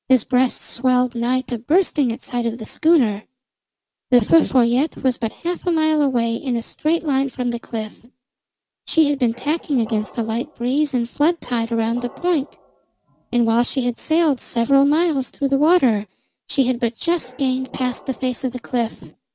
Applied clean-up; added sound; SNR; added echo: none; Squeak; 9 dB; none.